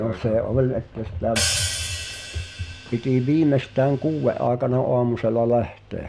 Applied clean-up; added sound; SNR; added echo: none; Hi-hat; 7 dB; none.